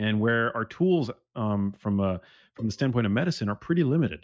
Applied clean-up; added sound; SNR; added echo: neural mask model DeepFilterNet 3.